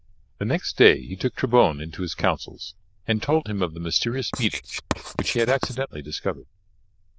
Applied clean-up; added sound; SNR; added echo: neural diffusion model UNIVERSE++.